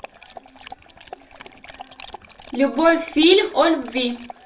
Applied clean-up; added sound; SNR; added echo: none; Dog; 19 dB; reverberation time 0.3 s.